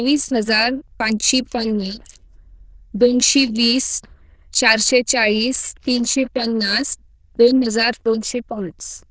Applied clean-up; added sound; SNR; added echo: neural diffusion model UNIVERSE++.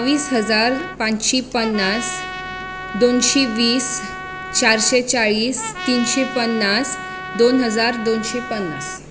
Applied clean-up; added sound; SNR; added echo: none; Trumpet; 11 dB; none.